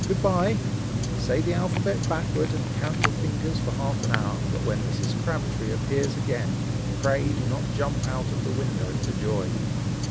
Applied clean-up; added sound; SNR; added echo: none; Tick-tock; -4 dB; none.